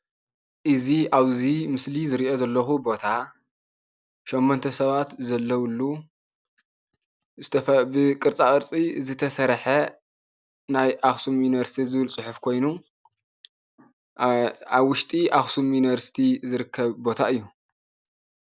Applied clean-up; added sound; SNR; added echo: none; none; none; none.